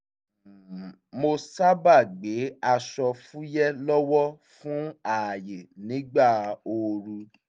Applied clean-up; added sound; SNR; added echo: none; none; none; none.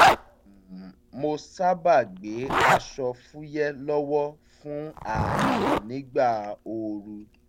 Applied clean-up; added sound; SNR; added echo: none; Zipper (clothing); 0 dB; none.